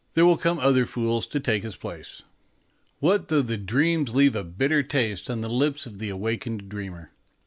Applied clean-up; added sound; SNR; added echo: none; none; none; none.